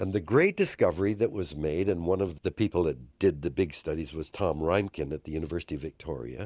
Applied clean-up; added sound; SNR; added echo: none; none; none; none.